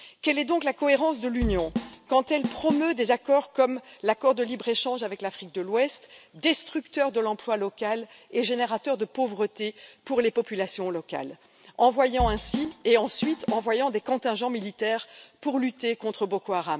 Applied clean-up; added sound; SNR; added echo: none; Drum / Drum kit; 8 dB; none.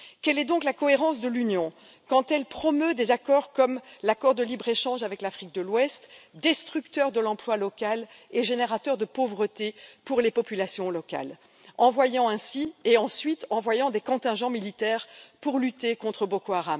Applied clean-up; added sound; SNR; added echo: none; none; none; none.